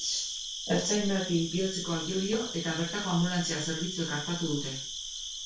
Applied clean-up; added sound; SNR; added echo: none; Cricket; 7 dB; reverberation time 0.3 s.